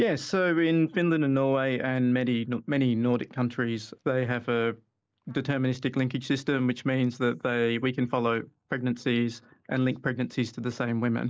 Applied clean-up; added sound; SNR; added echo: neural mask model Resemble Enhance denoiser.